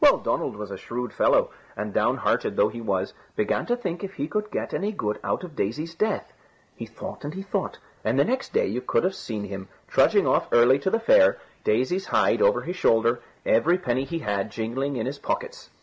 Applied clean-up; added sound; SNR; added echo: none; none; none; none.